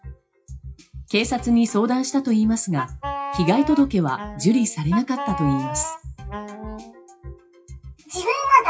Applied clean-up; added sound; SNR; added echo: classical method WPE with log-MMSE.